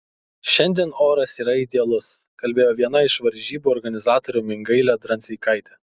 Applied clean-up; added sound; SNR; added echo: none; none; none; none.